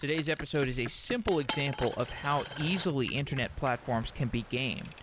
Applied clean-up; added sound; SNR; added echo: none; Coin (dropping) + Boat, Water vehicle; 11 dB; none.